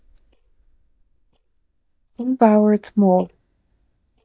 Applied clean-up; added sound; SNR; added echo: neural mask model DeepFilterNet 3.